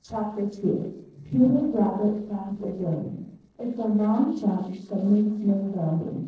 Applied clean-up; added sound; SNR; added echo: neural separator model SepFormer DNS4.